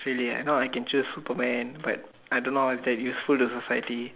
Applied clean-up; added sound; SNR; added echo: none; none; none; none.